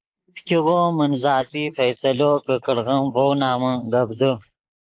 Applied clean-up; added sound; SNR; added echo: neural mask model Resemble Enhance denoiser.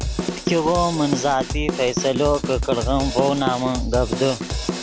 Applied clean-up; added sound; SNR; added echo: none; Drum kit; 4 dB; none.